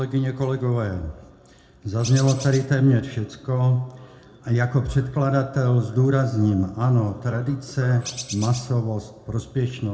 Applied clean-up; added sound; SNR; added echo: none; Bird; 13 dB; reverberation time 0.3 s.